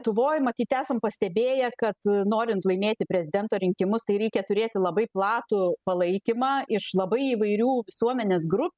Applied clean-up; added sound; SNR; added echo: none; none; none; none.